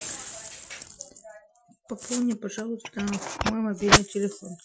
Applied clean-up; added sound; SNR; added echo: classical method Wiener filter.